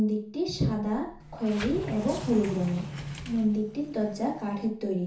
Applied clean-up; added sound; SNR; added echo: none; Sliding door; 11 dB; reverberation time 0.9 s.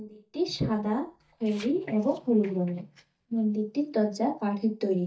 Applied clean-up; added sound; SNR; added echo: neural mask model DeepFilterNet 3.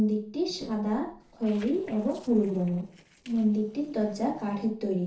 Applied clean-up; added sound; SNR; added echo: neural separator model SepFormer DNS4.